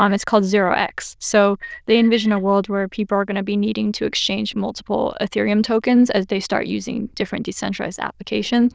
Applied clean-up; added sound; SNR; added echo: neural diffusion model UNIVERSE++.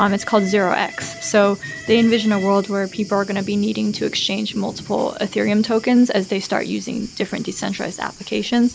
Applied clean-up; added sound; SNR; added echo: none; Train + Thunder; 17 dB; none.